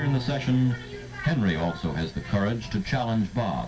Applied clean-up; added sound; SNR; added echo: none; Bowed string instrument; 16 dB; reverberation time 0.2 s.